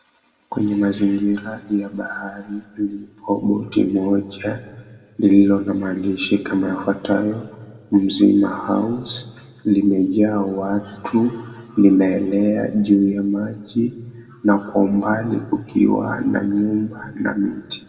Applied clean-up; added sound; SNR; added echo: none; none; none; reverberation time 1.1 s.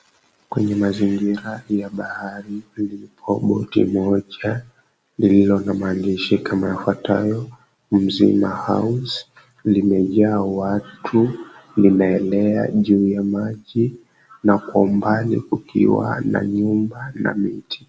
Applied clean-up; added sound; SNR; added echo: none; none; none; none.